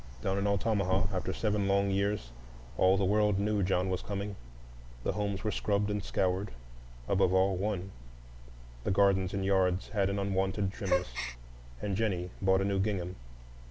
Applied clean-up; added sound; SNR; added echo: none; Gasp; 9 dB; none.